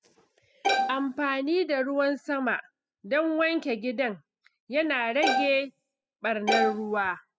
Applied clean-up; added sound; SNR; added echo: classical method spectral subtraction.